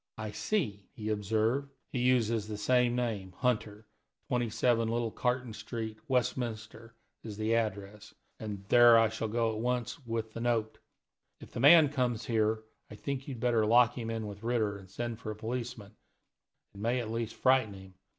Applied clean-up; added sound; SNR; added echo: none; none; none; none.